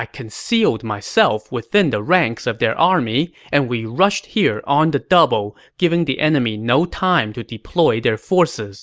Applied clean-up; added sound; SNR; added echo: none; none; none; none.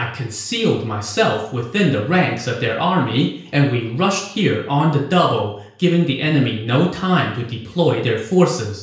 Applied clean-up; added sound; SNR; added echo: none; none; none; reverberation time 0.5 s.